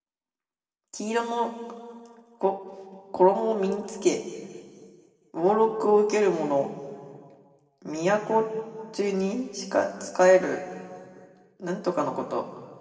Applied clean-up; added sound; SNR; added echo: none; none; none; reverberation time 1.9 s.